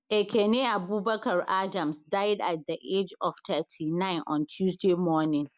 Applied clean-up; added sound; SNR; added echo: none; none; none; none.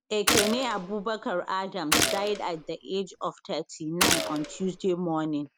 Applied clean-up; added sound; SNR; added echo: none; Gunshot, gunfire; 0 dB; none.